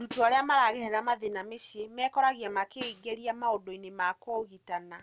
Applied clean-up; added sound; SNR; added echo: none; Snare drum; 19 dB; none.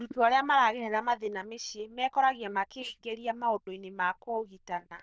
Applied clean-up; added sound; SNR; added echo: neural diffusion model UNIVERSE++.